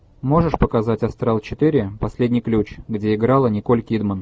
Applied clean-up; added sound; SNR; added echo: none; none; none; none.